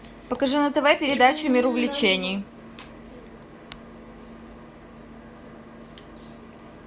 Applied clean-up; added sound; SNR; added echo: none; Guitar; 19 dB; none.